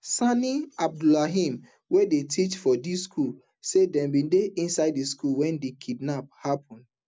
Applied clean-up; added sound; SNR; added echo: none; none; none; none.